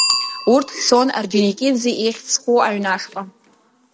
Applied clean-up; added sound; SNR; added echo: none; Bicycle bell; 9 dB; none.